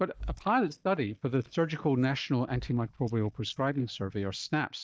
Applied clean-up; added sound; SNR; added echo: neural mask model DeepFilterNet 3.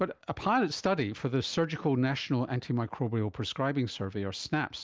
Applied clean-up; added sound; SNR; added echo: none; none; none; none.